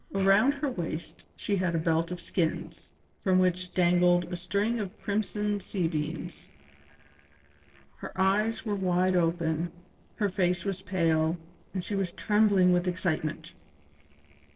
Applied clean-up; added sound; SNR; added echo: neural separator model SepFormer DNS4.